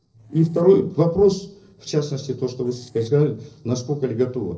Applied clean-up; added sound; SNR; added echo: neural separator model SepFormer DNS4.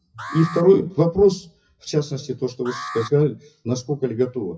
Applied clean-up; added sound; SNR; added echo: classical method WPE with log-MMSE.